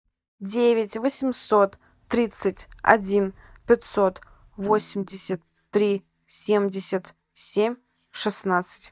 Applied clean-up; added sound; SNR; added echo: neural mask model DeepFilterNet 3.